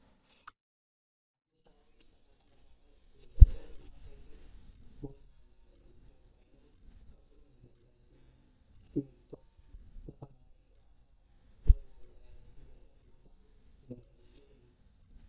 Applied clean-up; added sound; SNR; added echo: neural mask model DeepFilterNet 3.